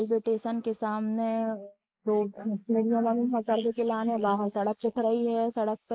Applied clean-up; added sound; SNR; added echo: neural mask model Resemble Enhance denoiser.